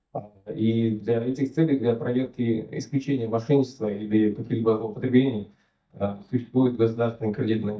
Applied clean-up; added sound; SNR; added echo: neural mask model DeepFilterNet 3.